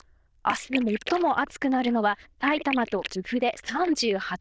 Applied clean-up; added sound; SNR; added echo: neural diffusion model UNIVERSE++.